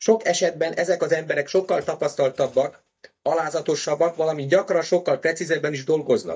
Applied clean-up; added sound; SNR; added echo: neural mask model DeepFilterNet 3.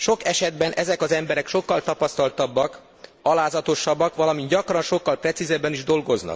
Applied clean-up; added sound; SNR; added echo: none; none; none; none.